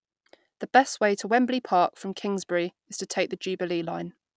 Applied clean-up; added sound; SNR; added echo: none; none; none; none.